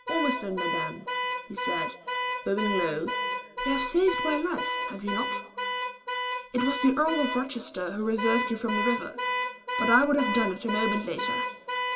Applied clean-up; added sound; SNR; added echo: none; Alarm / Car; 2 dB; reverberation time 2.7 s.